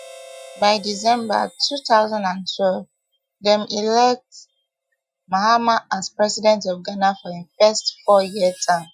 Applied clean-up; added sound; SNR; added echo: classical method Wiener filter.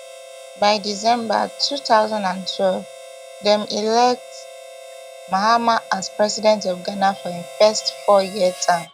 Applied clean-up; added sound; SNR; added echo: none; Harmonica; 17 dB; none.